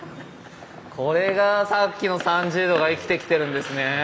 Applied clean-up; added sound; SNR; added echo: none; Fireworks; 16 dB; none.